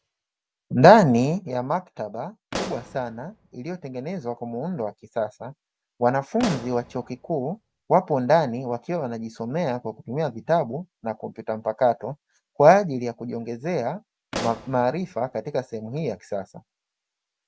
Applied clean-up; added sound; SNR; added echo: none; Explosion; 12 dB; none.